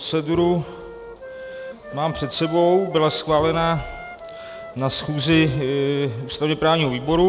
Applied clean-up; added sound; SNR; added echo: none; Wind instrument, woodwind instrument + Bowed string instrument; 15 dB; none.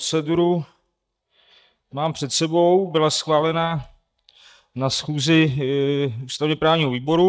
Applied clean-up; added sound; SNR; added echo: neural mask model DeepFilterNet 3.